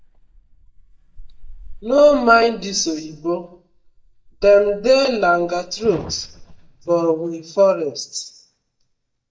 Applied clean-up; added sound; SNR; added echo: neural mask model DeepFilterNet 3.